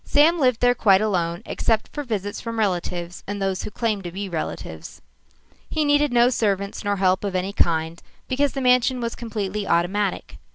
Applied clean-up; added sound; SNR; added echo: none; none; none; none.